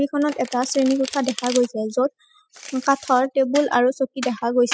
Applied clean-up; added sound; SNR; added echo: classical method spectral subtraction.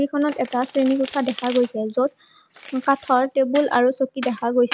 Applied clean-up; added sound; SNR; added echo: none; Domestic sounds, home sounds; 15 dB; none.